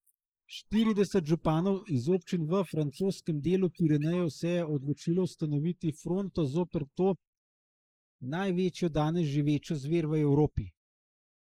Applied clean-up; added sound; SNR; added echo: neural mask model Resemble Enhance denoiser.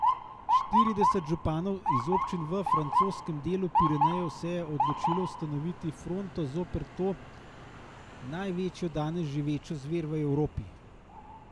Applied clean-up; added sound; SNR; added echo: none; Motor vehicle (road) / Siren; 0 dB; none.